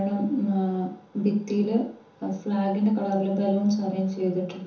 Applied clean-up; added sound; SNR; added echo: none; none; none; reverberation time 0.7 s.